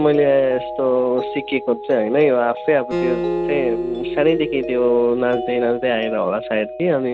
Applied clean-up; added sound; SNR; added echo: none; Mallet percussion + Acoustic guitar; 7 dB; none.